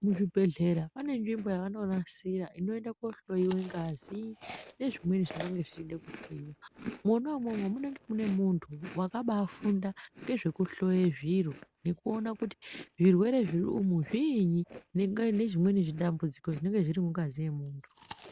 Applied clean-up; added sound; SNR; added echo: none; Chewing, mastication; 19 dB; none.